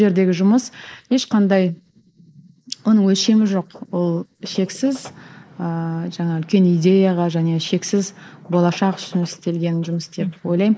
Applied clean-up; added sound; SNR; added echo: neural mask model Resemble Enhance denoiser.